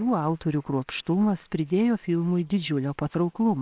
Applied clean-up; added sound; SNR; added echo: neural separator model SepFormer WHAMR!.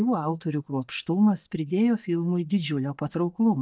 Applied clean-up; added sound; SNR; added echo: neural mask model DeepFilterNet 3.